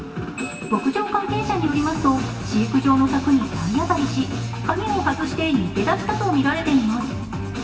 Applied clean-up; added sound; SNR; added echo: none; none; none; reverberation time 1.2 s.